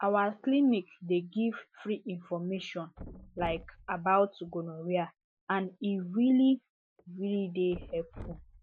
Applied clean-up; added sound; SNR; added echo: classical method Wiener filter.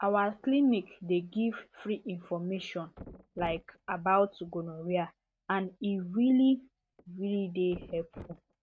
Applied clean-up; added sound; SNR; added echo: neural mask model RNNoise.